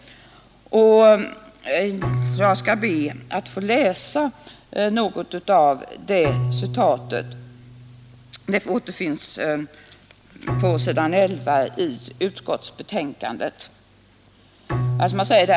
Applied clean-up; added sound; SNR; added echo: none; Bowed string instrument; 9 dB; none.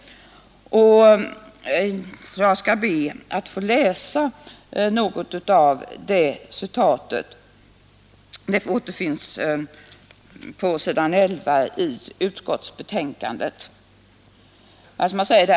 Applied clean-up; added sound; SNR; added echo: none; none; none; none.